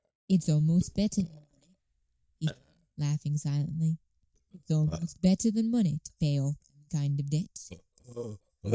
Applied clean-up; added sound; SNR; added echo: neural mask model DeepFilterNet 3.